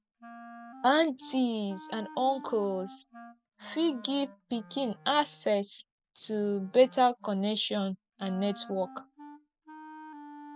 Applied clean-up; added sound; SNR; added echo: none; Wind instrument, woodwind instrument; 19 dB; none.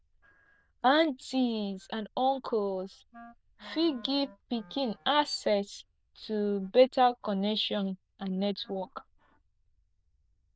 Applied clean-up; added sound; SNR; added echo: neural diffusion model UNIVERSE++.